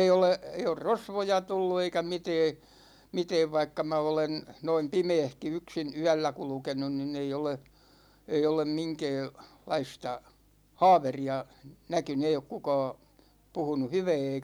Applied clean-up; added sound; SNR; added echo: none; none; none; none.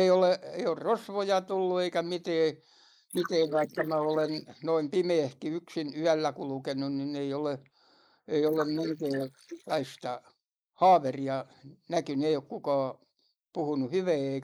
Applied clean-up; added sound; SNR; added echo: neural mask model Resemble Enhance denoiser.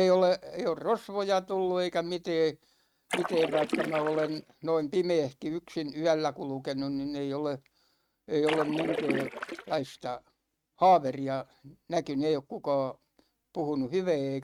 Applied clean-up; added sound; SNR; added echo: neural mask model RNNoise.